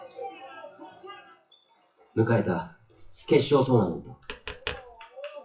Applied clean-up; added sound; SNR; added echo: classical method WPE with log-MMSE.